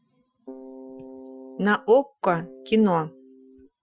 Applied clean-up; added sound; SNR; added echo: classical method Wiener filter.